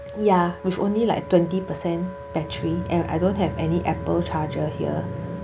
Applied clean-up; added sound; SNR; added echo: none; Wind instrument, woodwind instrument; 14 dB; none.